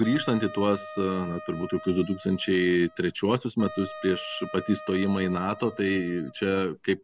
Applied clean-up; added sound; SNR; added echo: none; Wind instrument, woodwind instrument; 16 dB; none.